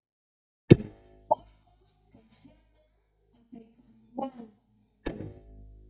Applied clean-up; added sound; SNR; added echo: neural mask model DeepFilterNet 3.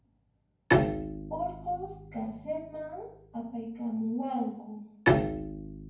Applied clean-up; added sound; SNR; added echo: none; Bowed string instrument; -4 dB; reverberation time 0.9 s.